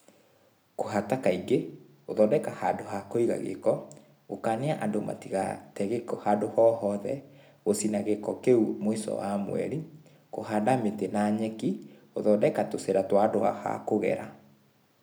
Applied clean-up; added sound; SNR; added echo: none; none; none; none.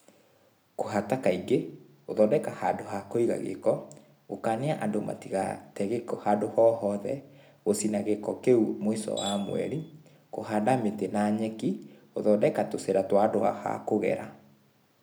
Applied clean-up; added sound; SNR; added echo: none; Tools; 13 dB; none.